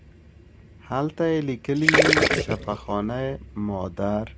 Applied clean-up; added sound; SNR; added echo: none; Gurgling; -4 dB; none.